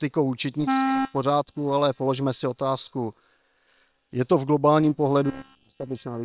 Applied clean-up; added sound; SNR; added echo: neural separator model SepFormer WHAM!.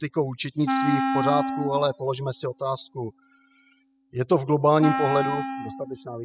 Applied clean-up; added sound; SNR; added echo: classical method spectral subtraction.